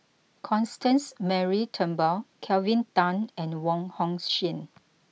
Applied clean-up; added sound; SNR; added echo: none; none; none; none.